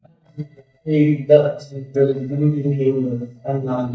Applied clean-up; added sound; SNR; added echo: neural mask model DeepFilterNet 3.